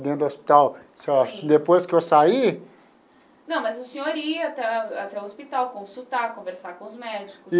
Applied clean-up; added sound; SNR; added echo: none; none; none; none.